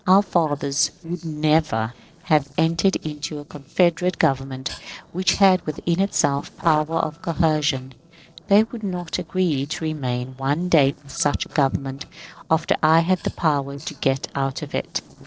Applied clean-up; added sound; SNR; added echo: neural separator model SepFormer DNS4.